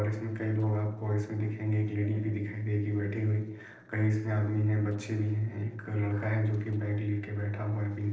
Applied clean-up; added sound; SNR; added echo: neural separator model SepFormer DNS4.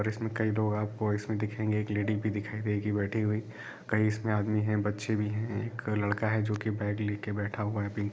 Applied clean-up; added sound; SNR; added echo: none; none; none; none.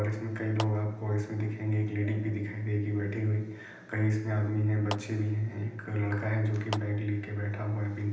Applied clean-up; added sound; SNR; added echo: none; Clapping; 14 dB; reverberation time 0.9 s.